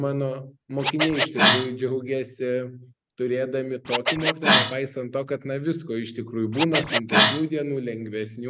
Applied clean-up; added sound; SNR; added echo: none; Scratching (performance technique); -2 dB; none.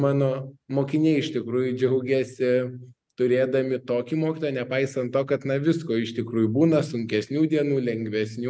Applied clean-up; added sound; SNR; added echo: none; none; none; none.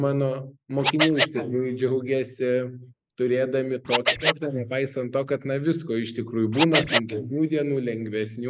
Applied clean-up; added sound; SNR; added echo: neural mask model Resemble Enhance denoiser.